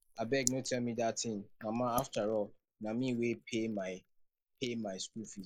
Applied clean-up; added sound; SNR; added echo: neural mask model Resemble Enhance denoiser.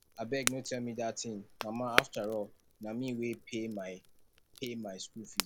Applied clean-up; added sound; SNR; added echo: none; Crackle; 1 dB; none.